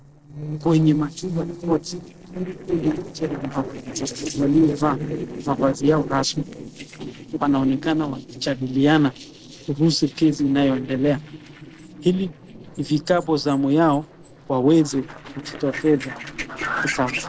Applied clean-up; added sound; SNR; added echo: neural separator model SepFormer DNS4.